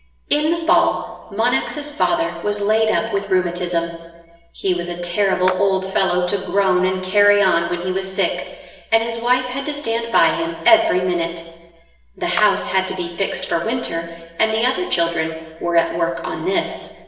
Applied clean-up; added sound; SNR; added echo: none; Clapping; 14 dB; reverberation time 1.0 s.